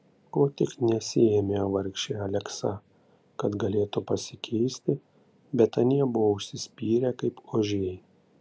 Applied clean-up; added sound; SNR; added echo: none; none; none; none.